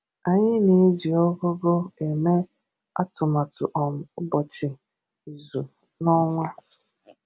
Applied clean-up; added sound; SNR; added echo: none; none; none; none.